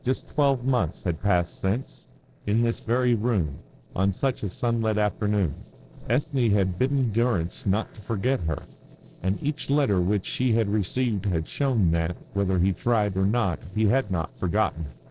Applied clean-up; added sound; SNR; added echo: neural separator model SepFormer DNS4.